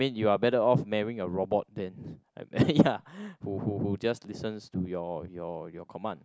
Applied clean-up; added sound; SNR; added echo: none; none; none; none.